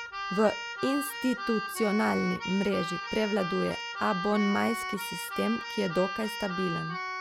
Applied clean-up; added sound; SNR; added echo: none; Keyboard (musical); 6 dB; none.